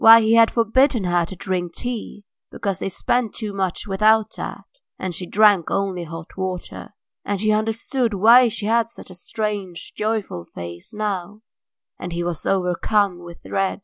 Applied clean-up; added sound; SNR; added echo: none; none; none; none.